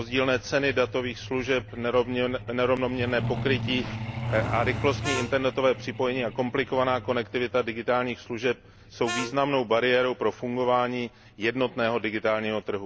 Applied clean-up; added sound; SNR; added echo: none; Harmonica + Truck; 10 dB; none.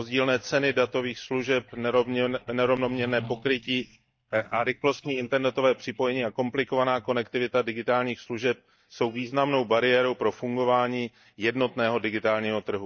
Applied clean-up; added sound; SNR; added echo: neural mask model DeepFilterNet 3.